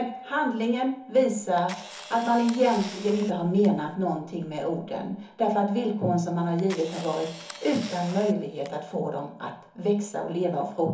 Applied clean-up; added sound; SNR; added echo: none; Camera; 16 dB; reverberation time 0.8 s.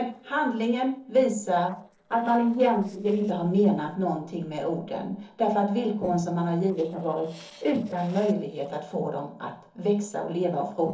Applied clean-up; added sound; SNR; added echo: neural separator model SepFormer DNS4.